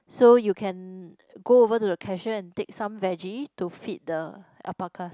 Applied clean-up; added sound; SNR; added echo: none; none; none; none.